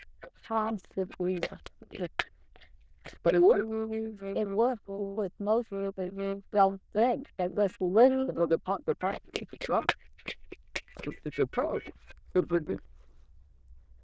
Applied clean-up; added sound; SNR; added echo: neural diffusion model UNIVERSE++.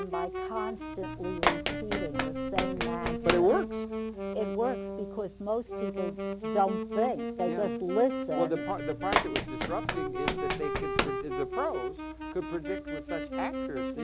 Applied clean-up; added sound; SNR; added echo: none; Run + Wind instrument, woodwind instrument; 0 dB; none.